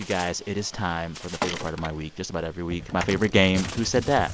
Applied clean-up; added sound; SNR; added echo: none; Bird; 13 dB; none.